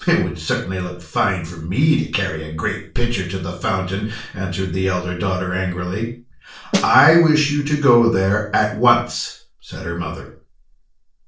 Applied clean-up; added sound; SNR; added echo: neural separator model SepFormer DNS4.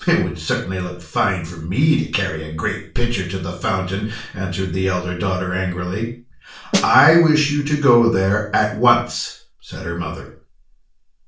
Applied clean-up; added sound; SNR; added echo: none; Snare drum; 5 dB; reverberation time 0.4 s.